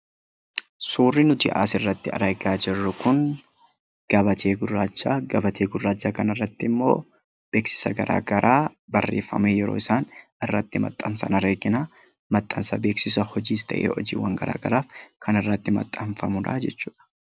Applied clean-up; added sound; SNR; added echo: none; none; none; none.